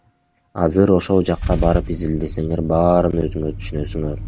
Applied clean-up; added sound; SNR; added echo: none; Idling / Engine starting / Car; 8 dB; none.